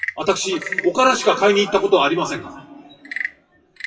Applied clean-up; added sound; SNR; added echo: classical method WPE with log-MMSE.